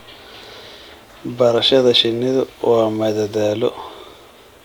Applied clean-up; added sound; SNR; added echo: none; none; none; none.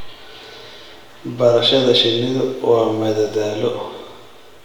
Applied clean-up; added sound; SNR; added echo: none; none; none; reverberation time 0.9 s.